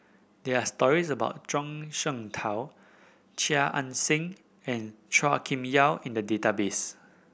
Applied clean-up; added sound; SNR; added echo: none; none; none; none.